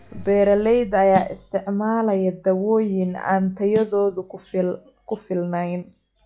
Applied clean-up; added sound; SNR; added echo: classical method log-MMSE.